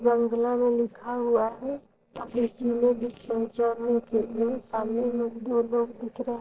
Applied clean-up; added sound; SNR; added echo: neural separator model SepFormer DNS4.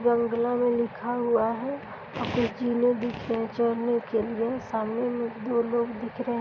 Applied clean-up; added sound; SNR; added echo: none; none; none; none.